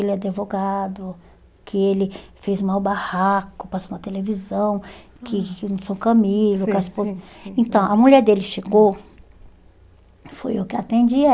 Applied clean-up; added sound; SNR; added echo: none; none; none; none.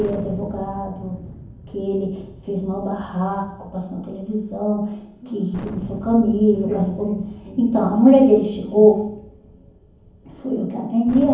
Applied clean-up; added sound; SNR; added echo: none; Thunder; 18 dB; reverberation time 0.7 s.